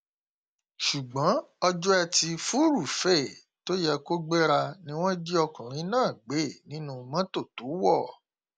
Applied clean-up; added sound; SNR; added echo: none; none; none; none.